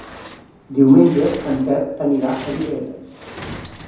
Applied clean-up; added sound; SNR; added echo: none; Sliding door; 17 dB; reverberation time 0.9 s.